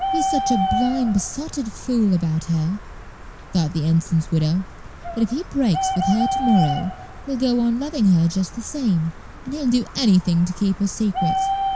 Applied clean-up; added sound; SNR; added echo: none; Bird; 7 dB; none.